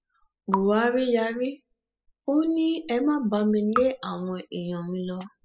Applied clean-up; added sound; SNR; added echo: classical method spectral subtraction.